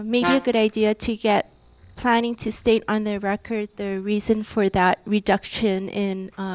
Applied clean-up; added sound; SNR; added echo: none; Brass instrument; 9 dB; none.